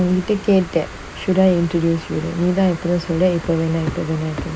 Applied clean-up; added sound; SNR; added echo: none; Water; 18 dB; none.